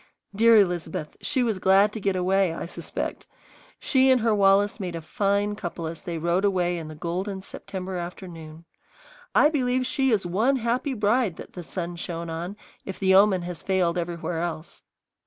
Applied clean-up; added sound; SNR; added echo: none; none; none; none.